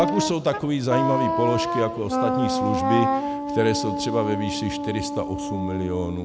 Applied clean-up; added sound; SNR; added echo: none; Wind instrument, woodwind instrument; 1 dB; none.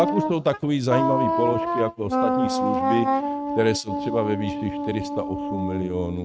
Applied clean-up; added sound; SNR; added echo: neural mask model RNNoise.